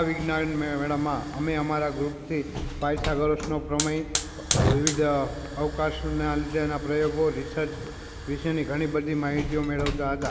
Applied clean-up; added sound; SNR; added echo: none; Hiss / Fire; 5 dB; none.